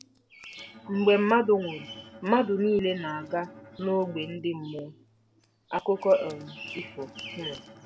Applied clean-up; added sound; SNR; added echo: none; Bowed string instrument + Bird vocalization, bird call, bird song; 17 dB; none.